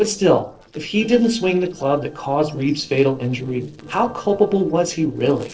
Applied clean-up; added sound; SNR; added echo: neural separator model SepFormer DNS4.